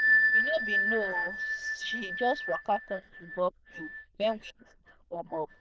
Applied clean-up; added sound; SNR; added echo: neural diffusion model UNIVERSE++.